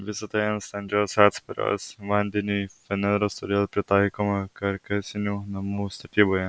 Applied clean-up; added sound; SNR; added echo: none; none; none; none.